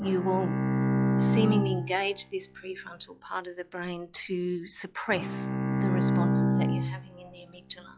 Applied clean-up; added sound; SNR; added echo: classical method log-MMSE.